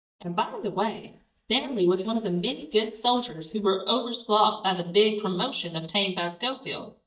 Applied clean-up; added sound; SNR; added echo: neural mask model DeepFilterNet 3.